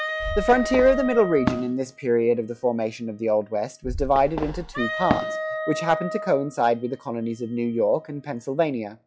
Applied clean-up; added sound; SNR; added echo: classical method log-MMSE.